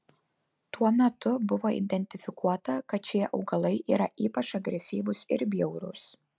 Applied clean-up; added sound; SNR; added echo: none; none; none; none.